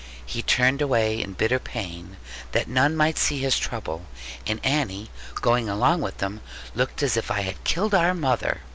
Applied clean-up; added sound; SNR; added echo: none; none; none; none.